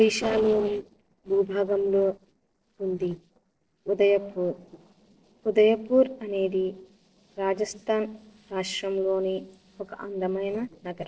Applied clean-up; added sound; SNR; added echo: neural separator model SepFormer DNS4.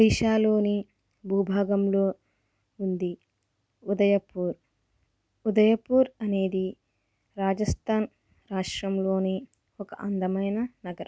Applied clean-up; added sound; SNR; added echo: none; none; none; none.